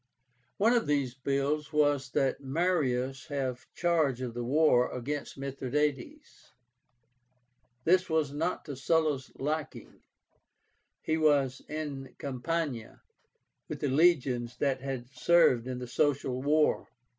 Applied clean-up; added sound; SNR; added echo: none; none; none; none.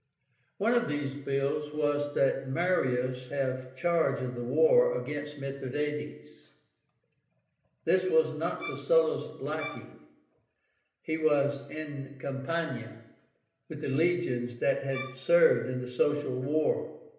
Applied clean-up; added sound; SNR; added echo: none; Bowed string instrument; 14 dB; reverberation time 0.9 s.